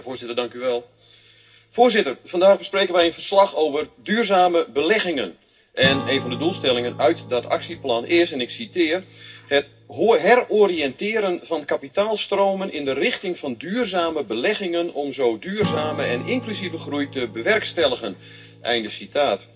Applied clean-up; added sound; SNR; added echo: none; Acoustic guitar / Strum; 16 dB; reverberation time 0.4 s.